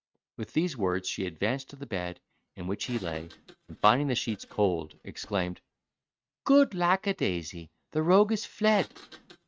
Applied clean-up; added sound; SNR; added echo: neural mask model RNNoise.